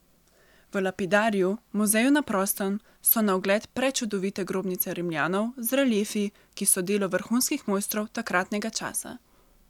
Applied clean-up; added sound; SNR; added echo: none; none; none; none.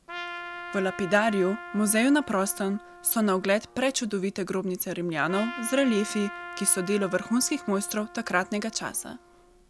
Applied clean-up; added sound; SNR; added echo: none; Trumpet; 15 dB; none.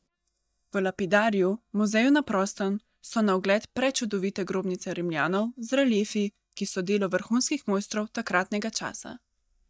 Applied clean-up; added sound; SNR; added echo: neural mask model DeepFilterNet 3.